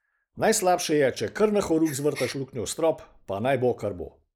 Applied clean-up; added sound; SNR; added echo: neural mask model Resemble Enhance denoiser.